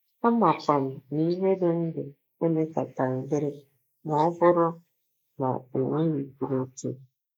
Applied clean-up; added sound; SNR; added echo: neural mask model Resemble Enhance denoiser.